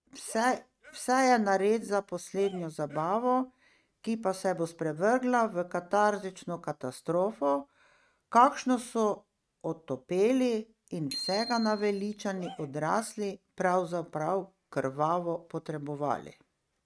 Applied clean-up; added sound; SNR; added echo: neural mask model RNNoise.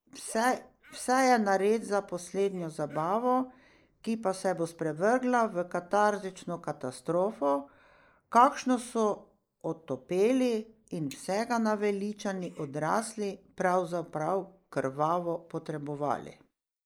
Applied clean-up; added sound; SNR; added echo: neural mask model Resemble Enhance denoiser.